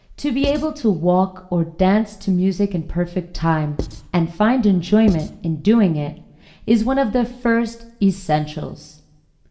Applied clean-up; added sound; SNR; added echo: none; Writing; 11 dB; reverberation time 0.6 s.